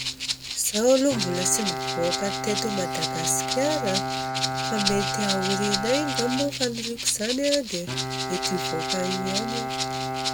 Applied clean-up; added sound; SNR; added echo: none; Rattle (instrument) + Bowed string instrument; 1 dB; none.